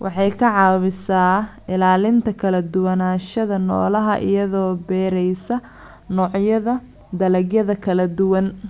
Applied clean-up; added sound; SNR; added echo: none; none; none; none.